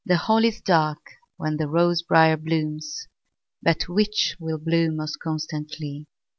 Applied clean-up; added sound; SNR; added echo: none; none; none; none.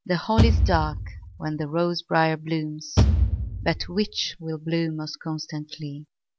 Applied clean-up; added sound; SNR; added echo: none; Bass drum / Thump, thud; -4 dB; none.